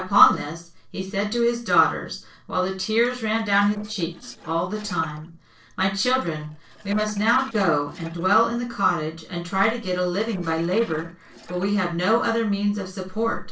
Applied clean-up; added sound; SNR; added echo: neural separator model SepFormer DNS4.